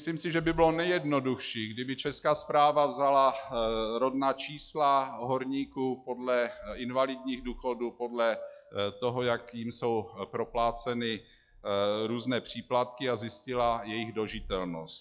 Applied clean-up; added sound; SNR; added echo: classical method log-MMSE.